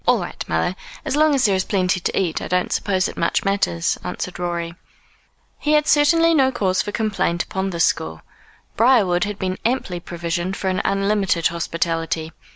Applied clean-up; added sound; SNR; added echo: none; none; none; none.